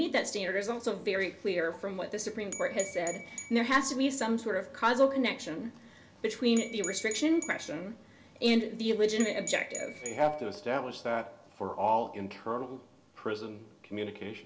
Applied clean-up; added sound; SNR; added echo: none; Glass / Bell; 12 dB; reverberation time 0.2 s.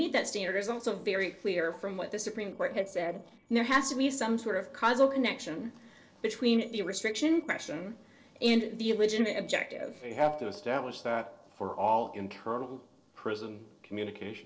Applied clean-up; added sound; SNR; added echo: neural separator model SepFormer DNS4.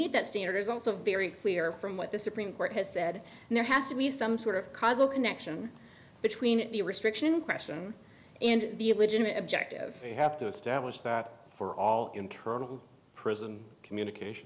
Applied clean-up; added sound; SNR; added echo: none; none; none; none.